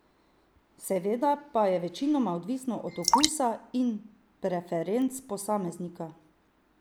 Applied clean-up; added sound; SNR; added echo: none; Drip; 1 dB; none.